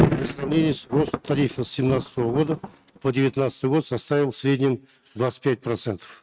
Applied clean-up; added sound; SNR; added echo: neural mask model RNNoise.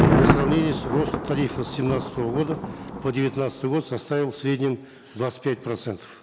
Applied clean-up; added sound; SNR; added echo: none; Thunder; 0 dB; none.